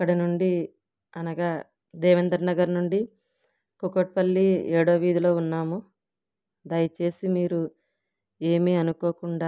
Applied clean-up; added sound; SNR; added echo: none; none; none; none.